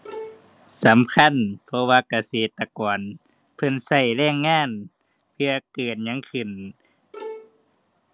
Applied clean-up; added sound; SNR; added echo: none; Bowed string instrument; 16 dB; none.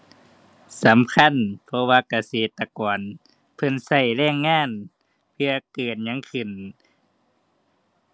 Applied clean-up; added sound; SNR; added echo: none; none; none; none.